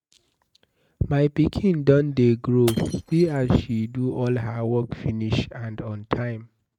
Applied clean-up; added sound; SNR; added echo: neural mask model RNNoise.